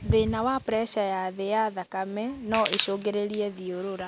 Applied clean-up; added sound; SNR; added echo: none; Crushing; 7 dB; none.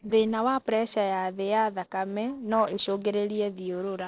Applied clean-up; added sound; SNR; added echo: neural separator model SepFormer DNS4.